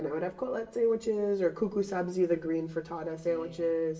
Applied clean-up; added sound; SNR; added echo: none; none; none; reverberation time 0.6 s.